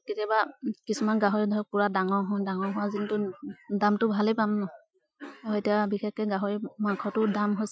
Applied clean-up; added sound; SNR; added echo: classical method Wiener filter.